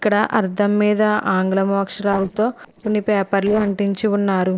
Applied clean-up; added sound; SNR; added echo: neural separator model SepFormer DNS4.